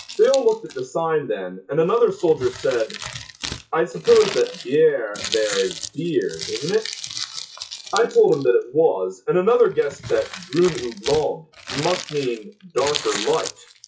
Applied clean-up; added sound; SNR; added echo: classical method WPE with log-MMSE.